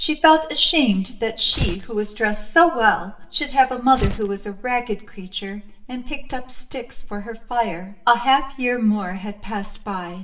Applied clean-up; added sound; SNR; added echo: none; Tearing; 9 dB; reverberation time 0.6 s.